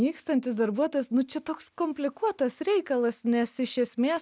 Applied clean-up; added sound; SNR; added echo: none; none; none; none.